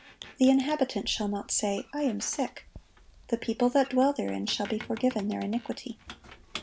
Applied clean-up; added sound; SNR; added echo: none; Squeak; 18 dB; none.